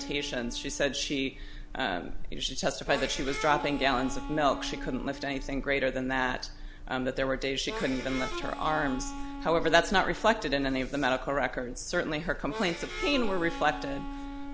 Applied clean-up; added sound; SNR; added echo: none; Harmonica; 12 dB; none.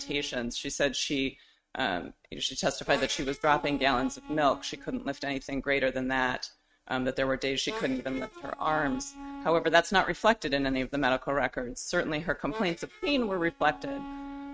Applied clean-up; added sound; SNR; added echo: neural mask model RNNoise.